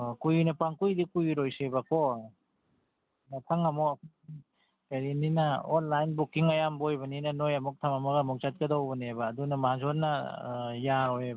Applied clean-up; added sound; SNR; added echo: none; none; none; none.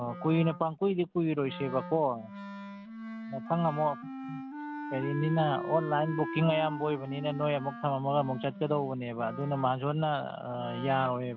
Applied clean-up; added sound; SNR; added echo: none; Wind instrument, woodwind instrument; 10 dB; none.